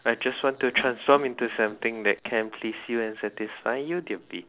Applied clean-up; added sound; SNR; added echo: neural separator model SepFormer DNS4.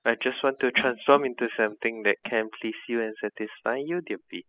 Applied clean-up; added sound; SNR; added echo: classical method spectral subtraction.